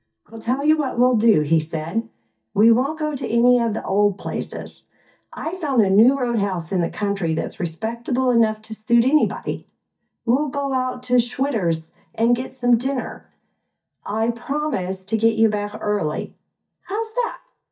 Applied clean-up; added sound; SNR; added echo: neural mask model DeepFilterNet 3.